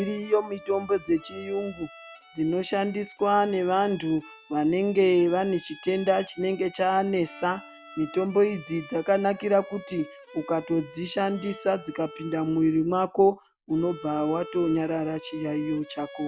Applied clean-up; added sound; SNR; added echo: none; Bowed string instrument; 19 dB; none.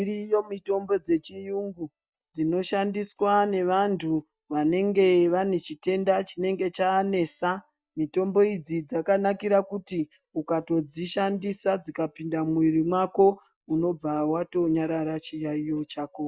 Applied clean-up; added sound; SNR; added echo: neural mask model DeepFilterNet 3.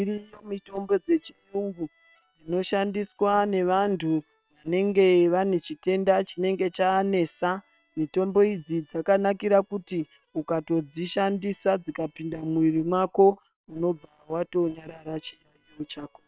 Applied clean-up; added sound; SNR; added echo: neural separator model SepFormer WHAM!.